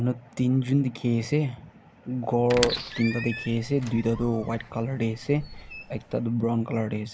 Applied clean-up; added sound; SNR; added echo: none; Squeak; 10 dB; none.